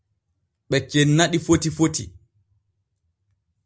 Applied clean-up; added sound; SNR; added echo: none; none; none; none.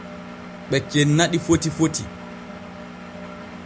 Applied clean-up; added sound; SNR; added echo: none; Engine; 12 dB; none.